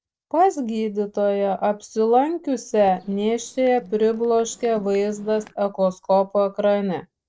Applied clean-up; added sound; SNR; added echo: neural separator model SepFormer DNS4.